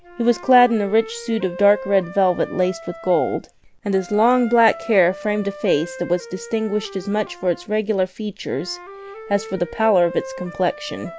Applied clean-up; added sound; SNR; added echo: none; Wind instrument, woodwind instrument; 16 dB; none.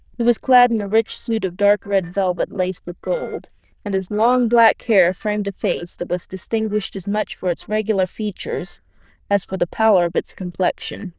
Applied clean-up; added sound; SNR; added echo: neural diffusion model UNIVERSE++.